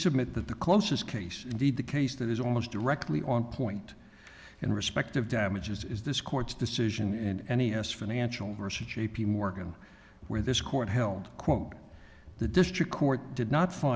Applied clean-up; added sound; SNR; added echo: none; none; none; none.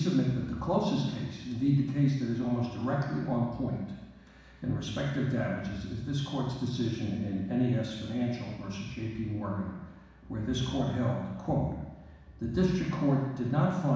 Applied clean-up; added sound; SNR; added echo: none; none; none; reverberation time 1.1 s.